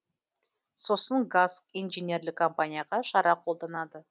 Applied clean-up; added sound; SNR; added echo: none; none; none; none.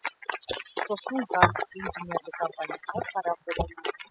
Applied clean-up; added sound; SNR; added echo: classical method spectral subtraction.